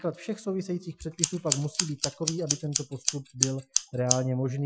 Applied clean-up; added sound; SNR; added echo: classical method Wiener filter.